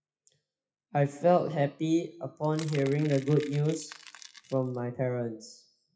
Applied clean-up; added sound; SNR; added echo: classical method WPE with log-MMSE.